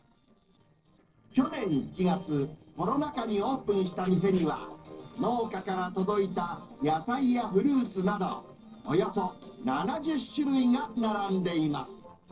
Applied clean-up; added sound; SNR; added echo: neural separator model SepFormer DNS4.